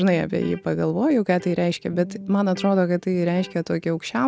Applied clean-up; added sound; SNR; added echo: none; Electric guitar; 18 dB; none.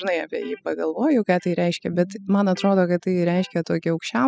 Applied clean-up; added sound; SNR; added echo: classical method spectral subtraction.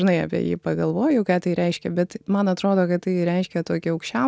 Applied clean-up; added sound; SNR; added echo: none; none; none; none.